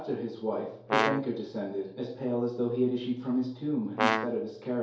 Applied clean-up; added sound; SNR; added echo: none; Brass instrument; 0 dB; reverberation time 2.4 s.